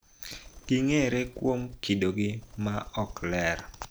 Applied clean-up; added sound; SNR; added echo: none; Bird; 17 dB; none.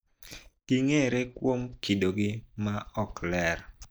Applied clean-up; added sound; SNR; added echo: neural mask model DeepFilterNet 3.